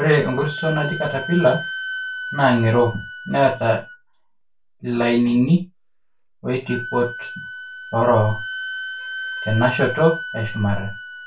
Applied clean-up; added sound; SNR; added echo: none; Wind instrument, woodwind instrument; 11 dB; reverberation time 0.2 s.